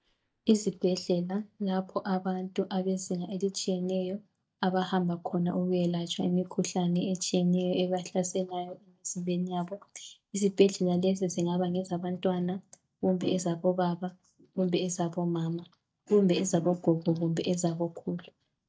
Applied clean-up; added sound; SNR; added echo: neural mask model DeepFilterNet 3.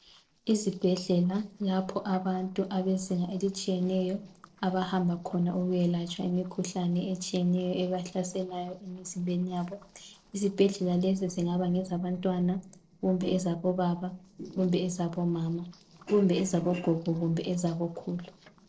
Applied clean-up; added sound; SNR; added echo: neural separator model SepFormer DNS4.